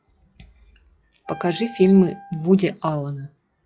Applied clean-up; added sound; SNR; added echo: classical method log-MMSE.